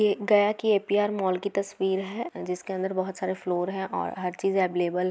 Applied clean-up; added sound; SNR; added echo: none; none; none; none.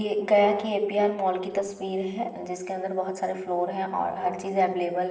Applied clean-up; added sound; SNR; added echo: neural separator model SepFormer DNS4.